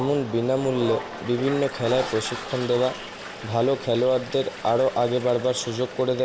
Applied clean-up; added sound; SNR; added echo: none; Toilet flush; 13 dB; none.